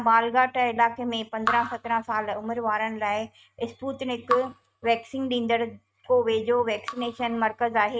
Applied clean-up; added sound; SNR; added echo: neural mask model RNNoise.